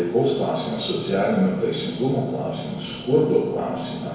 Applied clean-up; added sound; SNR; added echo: none; none; none; reverberation time 0.9 s.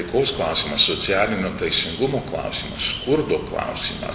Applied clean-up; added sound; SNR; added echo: none; none; none; none.